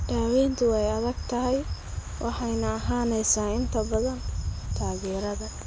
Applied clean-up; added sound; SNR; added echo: none; Wind; 5 dB; none.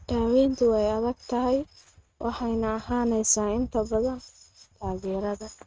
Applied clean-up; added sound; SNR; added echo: neural mask model RNNoise.